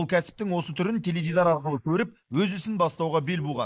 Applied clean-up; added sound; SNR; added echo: neural mask model Resemble Enhance denoiser.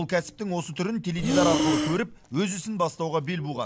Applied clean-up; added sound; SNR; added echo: none; Breathing; -1 dB; none.